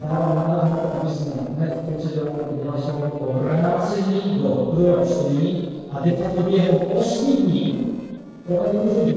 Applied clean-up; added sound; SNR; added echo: neural separator model SepFormer DNS4.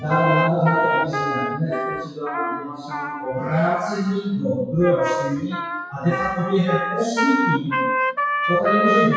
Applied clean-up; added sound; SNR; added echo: classical method WPE with log-MMSE.